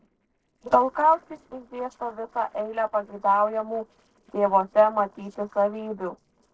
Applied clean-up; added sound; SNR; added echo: neural separator model SepFormer DNS4.